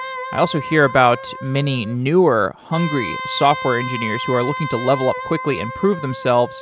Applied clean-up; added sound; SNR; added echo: none; Wind instrument, woodwind instrument; 10 dB; none.